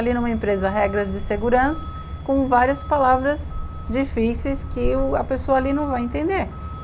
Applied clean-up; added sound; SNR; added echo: none; Truck; 7 dB; none.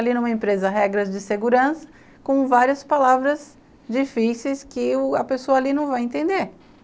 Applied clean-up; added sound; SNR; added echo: none; none; none; none.